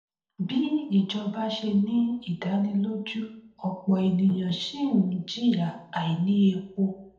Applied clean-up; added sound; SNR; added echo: none; none; none; reverberation time 0.7 s.